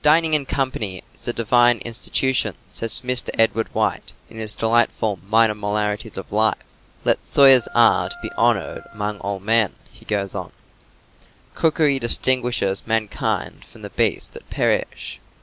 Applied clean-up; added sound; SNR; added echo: none; Wind instrument, woodwind instrument; 19 dB; none.